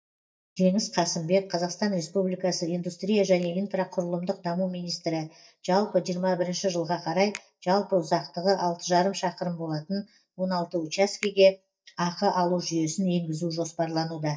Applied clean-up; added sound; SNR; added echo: neural mask model DeepFilterNet 3.